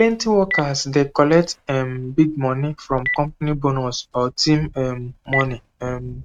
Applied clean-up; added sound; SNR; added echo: neural mask model RNNoise.